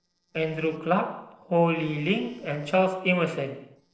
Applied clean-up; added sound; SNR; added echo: neural separator model SepFormer DNS4.